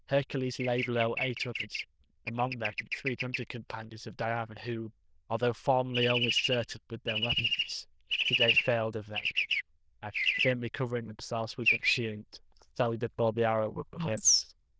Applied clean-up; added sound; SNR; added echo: neural diffusion model UNIVERSE++.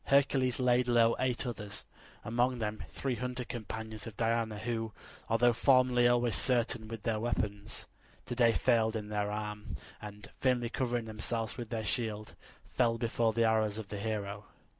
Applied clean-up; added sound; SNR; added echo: none; none; none; none.